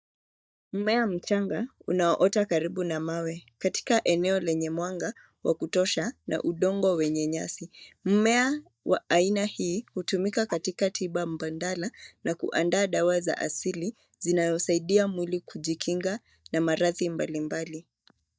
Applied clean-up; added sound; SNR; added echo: neural mask model DeepFilterNet 3.